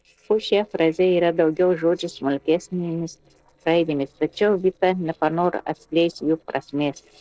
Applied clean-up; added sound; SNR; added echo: neural separator model SepFormer DNS4.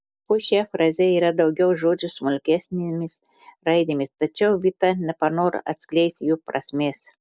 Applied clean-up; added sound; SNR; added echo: none; none; none; none.